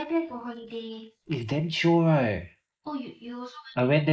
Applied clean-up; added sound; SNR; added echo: neural mask model Resemble Enhance denoiser.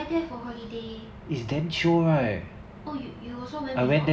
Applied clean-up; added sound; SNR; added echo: none; none; none; none.